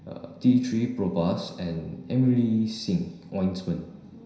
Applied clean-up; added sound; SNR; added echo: none; none; none; reverberation time 0.9 s.